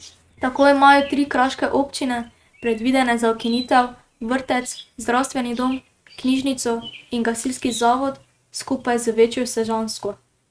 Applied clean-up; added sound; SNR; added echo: neural mask model RNNoise.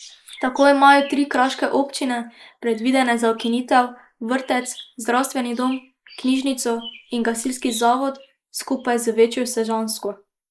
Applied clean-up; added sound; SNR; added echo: neural mask model Resemble Enhance denoiser.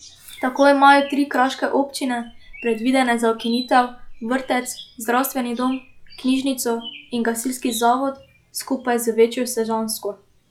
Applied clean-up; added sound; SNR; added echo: classical method log-MMSE.